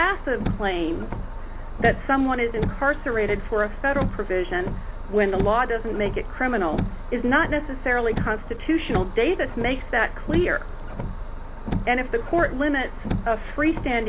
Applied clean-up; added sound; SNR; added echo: none; Car; 5 dB; none.